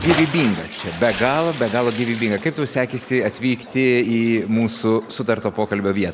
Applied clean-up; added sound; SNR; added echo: none; Bathtub (filling or washing) / Splash, splatter; 12 dB; none.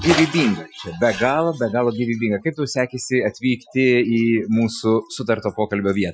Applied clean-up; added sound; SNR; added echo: classical method Wiener filter.